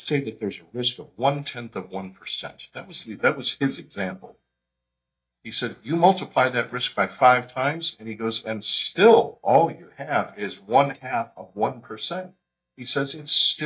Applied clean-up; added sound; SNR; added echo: neural mask model DeepFilterNet 3.